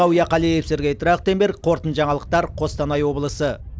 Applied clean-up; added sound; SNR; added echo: none; none; none; none.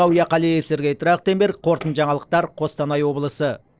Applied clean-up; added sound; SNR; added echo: neural separator model SepFormer DNS4.